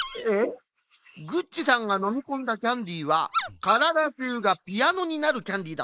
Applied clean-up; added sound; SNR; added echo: neural mask model Resemble Enhance denoiser.